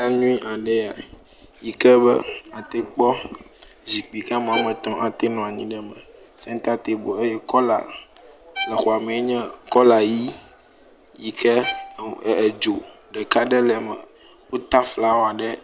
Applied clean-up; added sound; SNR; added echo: none; Bowed string instrument; 15 dB; none.